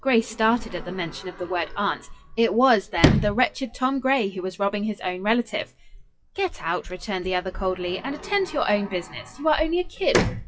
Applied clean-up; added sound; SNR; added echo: classical method WPE with log-MMSE.